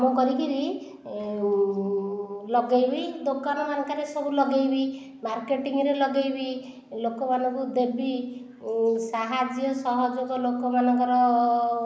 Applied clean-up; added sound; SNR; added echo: none; none; none; none.